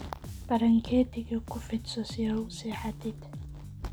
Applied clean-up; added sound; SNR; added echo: none; Bass guitar; 12 dB; none.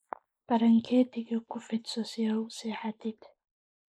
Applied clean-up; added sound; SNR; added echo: neural mask model Resemble Enhance denoiser.